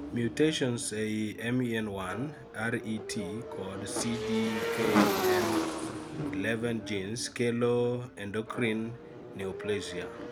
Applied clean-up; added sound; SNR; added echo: none; Motorcycle / Engine; 3 dB; none.